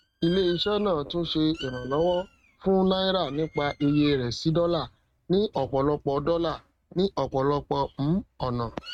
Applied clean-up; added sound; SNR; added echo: neural mask model RNNoise.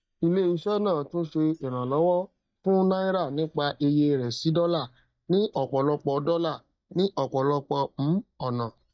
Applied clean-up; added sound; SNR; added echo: neural mask model DeepFilterNet 3.